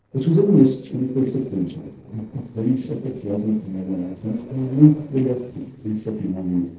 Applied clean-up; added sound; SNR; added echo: neural separator model SepFormer DNS4.